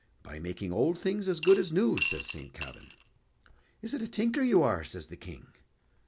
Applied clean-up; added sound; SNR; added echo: none; Coin (dropping) / Glass; 9 dB; none.